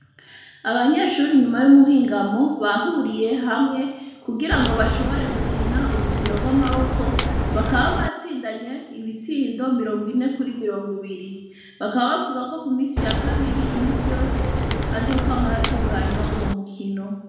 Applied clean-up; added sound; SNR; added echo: none; Crack; -1 dB; reverberation time 1.0 s.